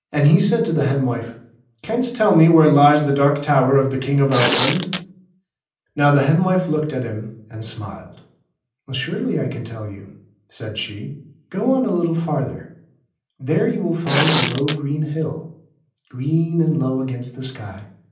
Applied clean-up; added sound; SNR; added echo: none; Tearing; -3 dB; reverberation time 0.6 s.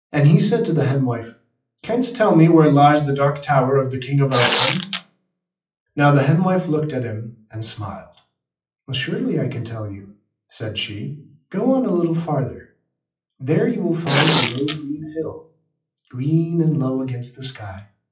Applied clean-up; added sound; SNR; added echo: classical method WPE with log-MMSE.